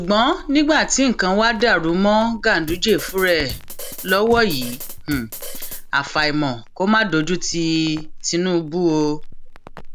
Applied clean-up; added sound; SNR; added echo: none; Crackle + Drum kit; 12 dB; none.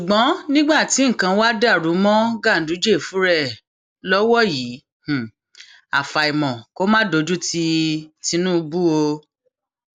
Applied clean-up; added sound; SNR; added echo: none; none; none; none.